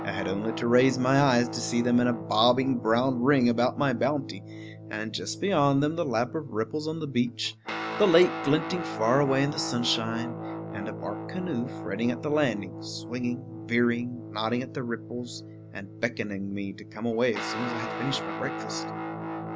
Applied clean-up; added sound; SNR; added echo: none; Guitar; 9 dB; none.